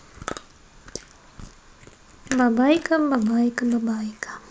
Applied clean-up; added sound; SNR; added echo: neural mask model Resemble Enhance denoiser.